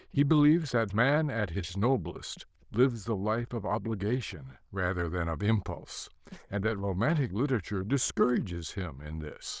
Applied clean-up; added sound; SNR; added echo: neural diffusion model UNIVERSE++.